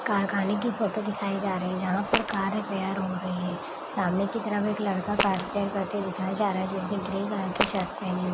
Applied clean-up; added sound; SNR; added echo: none; Fart; 1 dB; none.